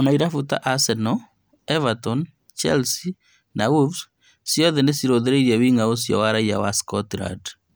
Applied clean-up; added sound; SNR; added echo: none; none; none; none.